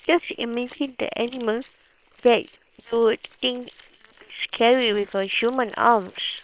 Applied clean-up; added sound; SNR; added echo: neural separator model SepFormer WHAM!.